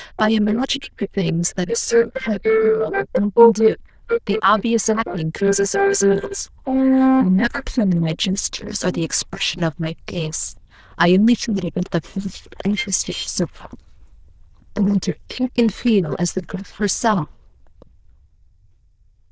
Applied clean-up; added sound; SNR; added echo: neural diffusion model UNIVERSE++.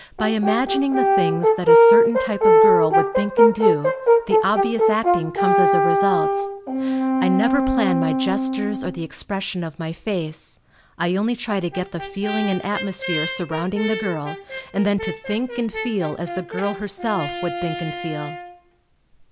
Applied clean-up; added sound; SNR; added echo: none; Brass instrument; -4 dB; none.